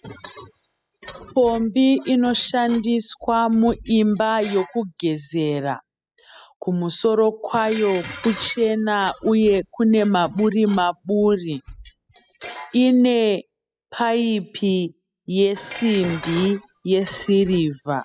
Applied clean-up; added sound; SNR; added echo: classical method spectral subtraction.